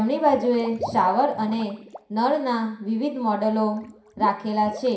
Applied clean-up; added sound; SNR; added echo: none; Water / Liquid; 15 dB; reverberation time 0.5 s.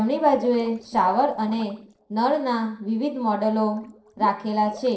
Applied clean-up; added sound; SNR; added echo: neural separator model SepFormer DNS4.